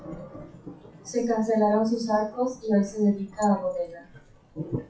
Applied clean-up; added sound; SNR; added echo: classical method WPE with log-MMSE.